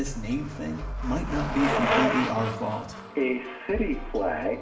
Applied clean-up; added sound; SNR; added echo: none; Bicycle; 4 dB; reverberation time 0.6 s.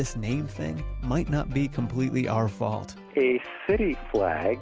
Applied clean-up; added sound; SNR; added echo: none; none; none; none.